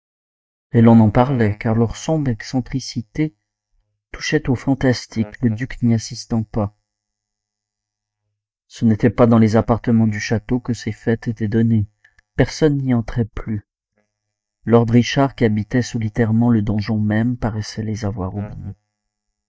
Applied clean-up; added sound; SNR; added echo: neural mask model DeepFilterNet 3.